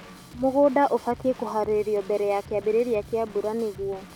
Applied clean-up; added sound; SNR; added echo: none; Drum / Drum kit; 19 dB; none.